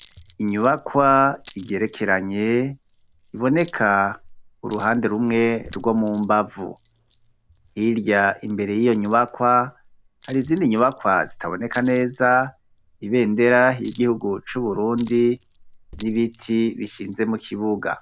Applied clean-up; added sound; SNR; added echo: none; Chink, clink; 17 dB; none.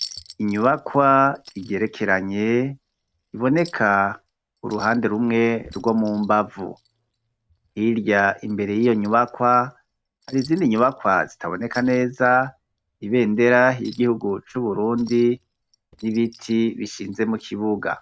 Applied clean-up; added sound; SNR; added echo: neural mask model RNNoise.